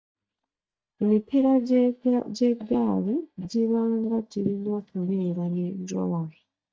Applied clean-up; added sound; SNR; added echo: neural mask model DeepFilterNet 3.